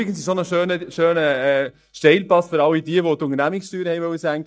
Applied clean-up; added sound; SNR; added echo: neural mask model DeepFilterNet 3.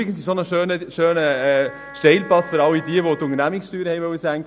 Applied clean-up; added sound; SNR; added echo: none; Wind instrument, woodwind instrument; 18 dB; none.